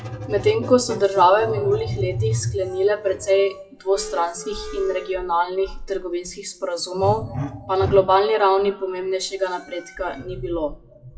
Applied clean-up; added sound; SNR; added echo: classical method WPE with log-MMSE.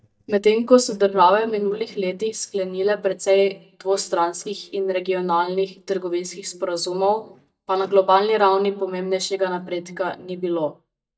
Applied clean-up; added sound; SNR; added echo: neural mask model DeepFilterNet 3.